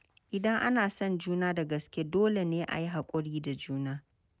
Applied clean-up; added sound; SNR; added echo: none; none; none; none.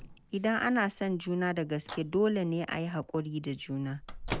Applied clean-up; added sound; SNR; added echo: none; Microwave oven; 14 dB; none.